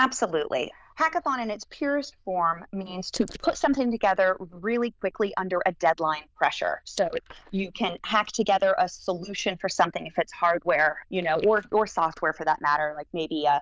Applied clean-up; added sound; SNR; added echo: neural diffusion model UNIVERSE++.